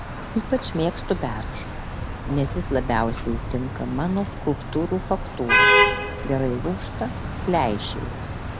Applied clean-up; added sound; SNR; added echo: none; Traffic noise, roadway noise / Vehicle horn, car horn, honking; -1 dB; none.